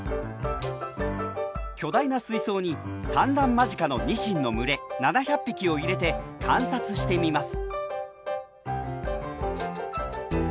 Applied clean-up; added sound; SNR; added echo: none; none; none; none.